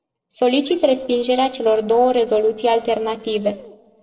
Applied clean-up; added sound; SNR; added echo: neural separator model SepFormer DNS4.